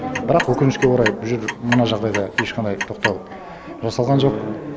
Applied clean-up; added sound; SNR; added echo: none; Clock; 8 dB; none.